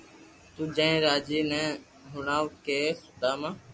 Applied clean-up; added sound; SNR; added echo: none; none; none; none.